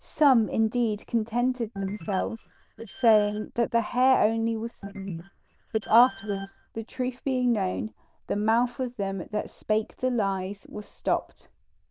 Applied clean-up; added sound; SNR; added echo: neural diffusion model UNIVERSE++.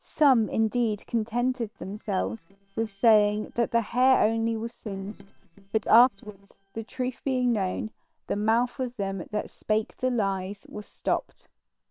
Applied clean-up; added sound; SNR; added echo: neural separator model SepFormer WHAM!.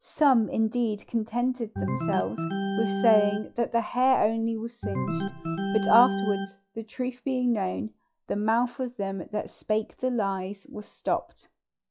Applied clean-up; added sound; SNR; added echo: classical method log-MMSE.